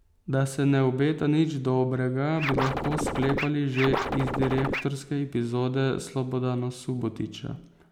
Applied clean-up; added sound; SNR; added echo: none; Scratching (performance technique); 3 dB; none.